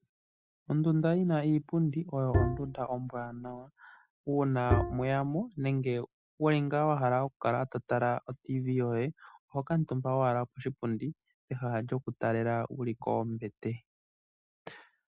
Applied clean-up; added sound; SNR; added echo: none; Bowed string instrument; -1 dB; none.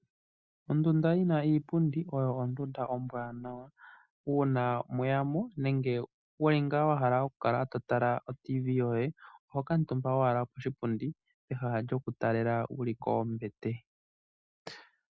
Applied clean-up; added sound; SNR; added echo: none; none; none; none.